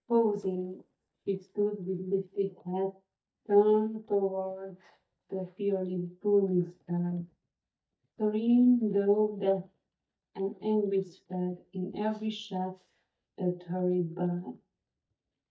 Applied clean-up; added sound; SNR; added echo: neural mask model DeepFilterNet 3.